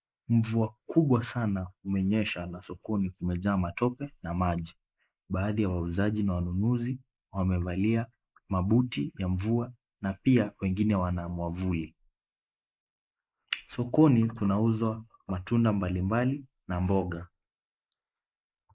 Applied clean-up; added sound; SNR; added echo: neural mask model Resemble Enhance denoiser.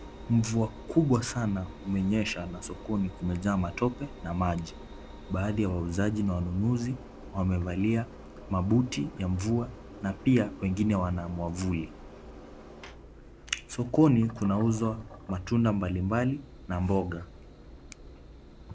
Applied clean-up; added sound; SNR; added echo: none; Engine; 16 dB; none.